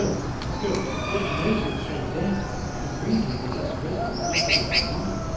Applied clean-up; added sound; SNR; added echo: none; Chicken, rooster; -2 dB; reverberation time 1.3 s.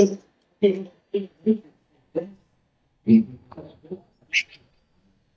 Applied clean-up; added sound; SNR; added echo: neural mask model DeepFilterNet 3.